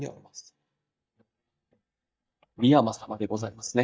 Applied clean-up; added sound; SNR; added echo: neural mask model DeepFilterNet 3.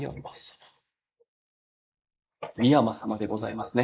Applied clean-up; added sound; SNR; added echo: neural mask model Resemble Enhance denoiser.